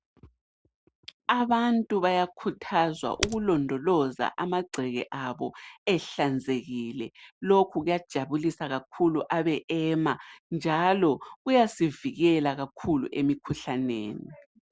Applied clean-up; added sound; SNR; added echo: none; Typing; 7 dB; none.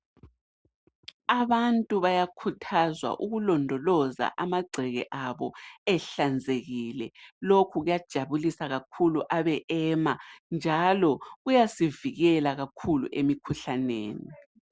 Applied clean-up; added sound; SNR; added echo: none; none; none; none.